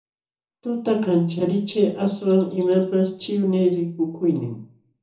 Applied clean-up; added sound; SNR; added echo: none; none; none; reverberation time 0.7 s.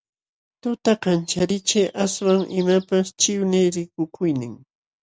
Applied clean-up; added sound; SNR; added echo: none; none; none; none.